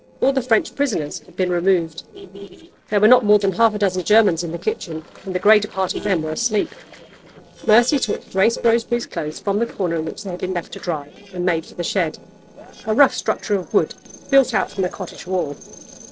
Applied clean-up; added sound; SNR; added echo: neural separator model SepFormer DNS4.